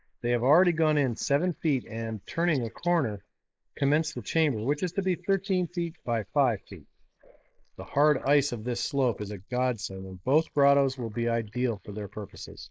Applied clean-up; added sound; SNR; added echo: neural mask model Resemble Enhance denoiser.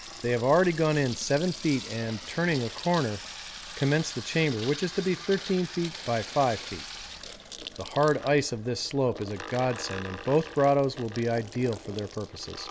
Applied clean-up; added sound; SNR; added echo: none; Sink (filling or washing) / Water tap, faucet; 13 dB; none.